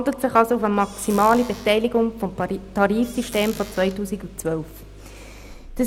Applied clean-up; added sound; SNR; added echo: none; Engine starting + Squeak / Cupboard open or close; 17 dB; none.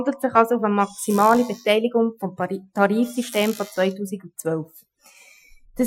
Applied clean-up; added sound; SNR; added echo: classical method Wiener filter.